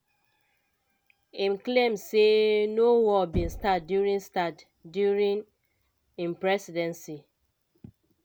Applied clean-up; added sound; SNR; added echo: none; Knock; 17 dB; none.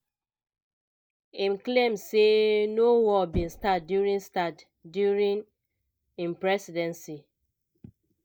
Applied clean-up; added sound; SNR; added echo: neural mask model DeepFilterNet 3.